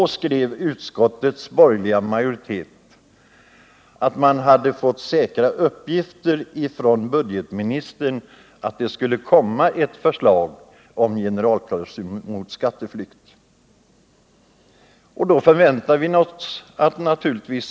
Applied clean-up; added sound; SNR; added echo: none; none; none; none.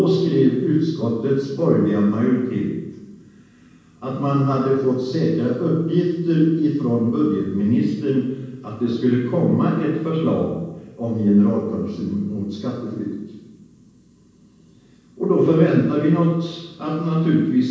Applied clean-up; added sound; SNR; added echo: none; none; none; reverberation time 1.2 s.